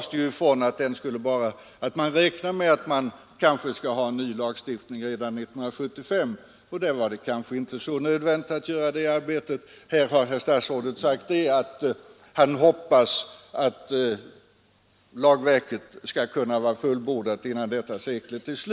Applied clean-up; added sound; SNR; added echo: none; none; none; none.